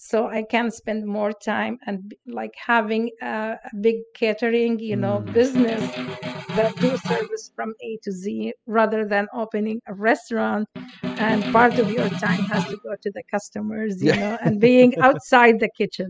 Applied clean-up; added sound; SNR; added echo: classical method spectral subtraction.